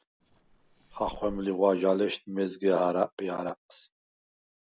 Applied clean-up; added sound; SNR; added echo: none; Fireworks; 18 dB; none.